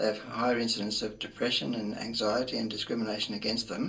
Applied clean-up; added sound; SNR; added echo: none; none; none; reverberation time 0.2 s.